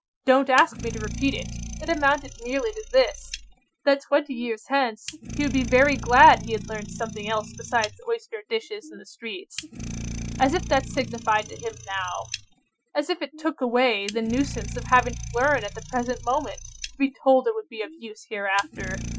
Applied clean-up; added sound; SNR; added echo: classical method Wiener filter.